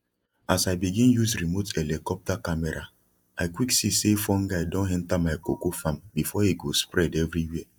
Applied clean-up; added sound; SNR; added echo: neural mask model DeepFilterNet 3.